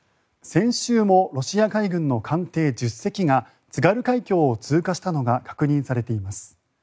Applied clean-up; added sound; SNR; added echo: none; none; none; none.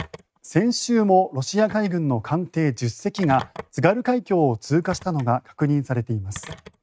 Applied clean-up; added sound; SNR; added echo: neural mask model RNNoise.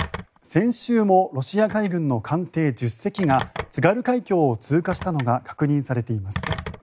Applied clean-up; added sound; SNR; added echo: none; Telephone; 14 dB; none.